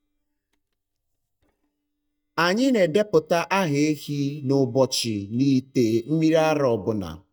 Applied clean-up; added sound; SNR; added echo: neural mask model DeepFilterNet 3.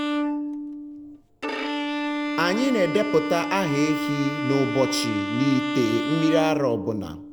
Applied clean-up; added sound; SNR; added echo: none; Bowed string instrument; 2 dB; none.